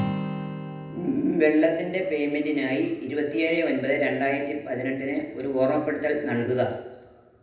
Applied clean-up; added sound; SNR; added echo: none; Acoustic guitar; 13 dB; reverberation time 0.9 s.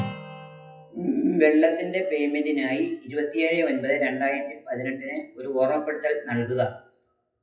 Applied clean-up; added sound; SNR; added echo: classical method WPE with log-MMSE.